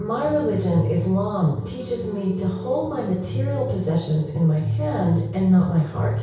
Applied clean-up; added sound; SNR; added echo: none; none; none; reverberation time 0.6 s.